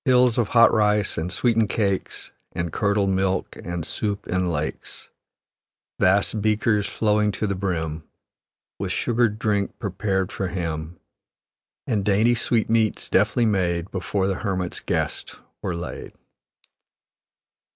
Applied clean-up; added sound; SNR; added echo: none; none; none; none.